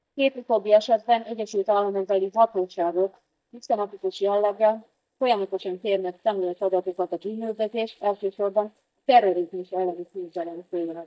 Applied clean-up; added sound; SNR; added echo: neural mask model DeepFilterNet 3.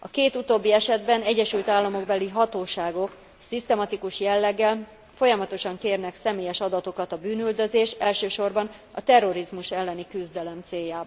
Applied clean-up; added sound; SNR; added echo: none; none; none; none.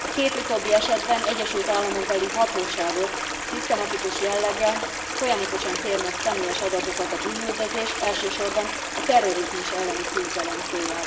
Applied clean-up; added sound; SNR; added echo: none; Stream; 3 dB; reverberation time 1.5 s.